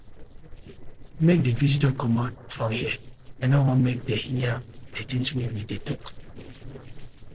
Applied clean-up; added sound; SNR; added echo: neural separator model SepFormer DNS4.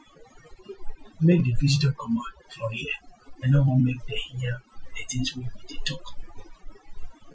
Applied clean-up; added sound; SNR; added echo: classical method Wiener filter.